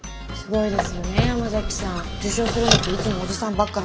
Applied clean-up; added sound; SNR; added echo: none; Squeak; 0 dB; none.